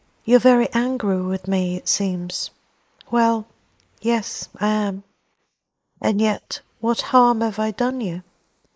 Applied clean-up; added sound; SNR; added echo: neural mask model Resemble Enhance denoiser.